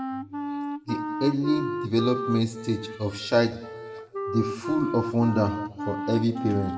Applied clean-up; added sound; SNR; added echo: none; Wind instrument, woodwind instrument; 6 dB; reverberation time 0.9 s.